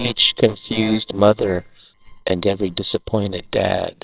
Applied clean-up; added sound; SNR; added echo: neural separator model SepFormer WHAMR!.